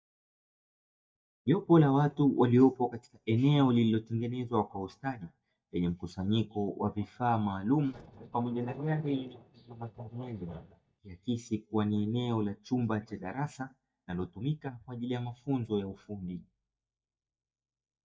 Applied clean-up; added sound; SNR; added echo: neural mask model DeepFilterNet 3.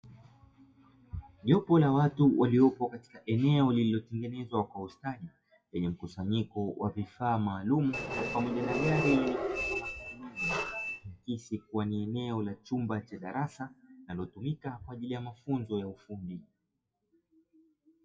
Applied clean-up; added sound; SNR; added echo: classical method WPE with log-MMSE.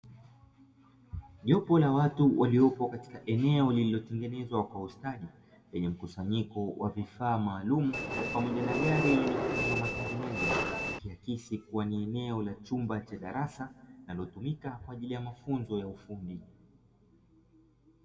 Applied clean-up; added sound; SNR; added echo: none; Train; 0 dB; reverberation time 1.3 s.